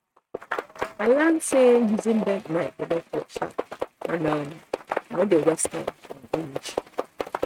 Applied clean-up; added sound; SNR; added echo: neural mask model RNNoise.